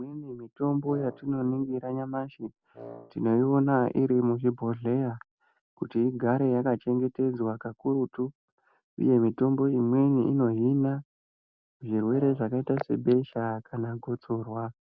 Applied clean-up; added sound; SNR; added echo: none; Wind instrument, woodwind instrument; 19 dB; none.